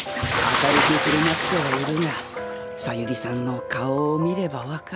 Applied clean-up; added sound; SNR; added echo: none; Bathtub (filling or washing) / Splash, splatter; 1 dB; none.